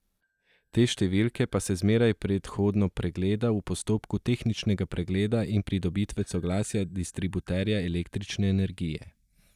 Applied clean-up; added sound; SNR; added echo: neural mask model DeepFilterNet 3.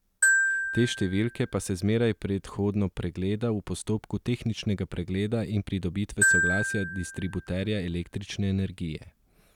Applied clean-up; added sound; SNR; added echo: none; Glockenspiel; 1 dB; none.